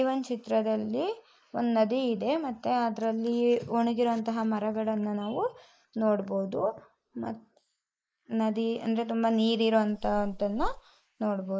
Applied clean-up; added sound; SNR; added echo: neural mask model Resemble Enhance denoiser.